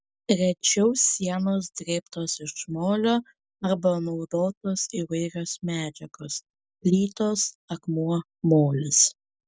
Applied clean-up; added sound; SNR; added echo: none; none; none; none.